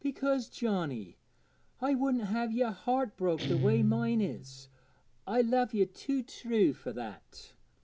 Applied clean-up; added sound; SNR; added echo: none; Guitar; 10 dB; none.